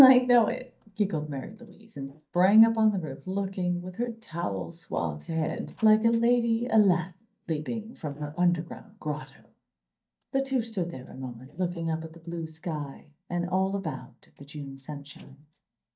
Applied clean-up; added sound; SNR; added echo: neural mask model DeepFilterNet 3.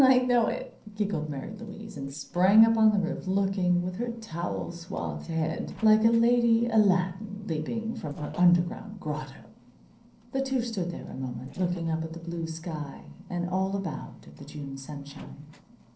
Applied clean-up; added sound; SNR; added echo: neural separator model SepFormer DNS4.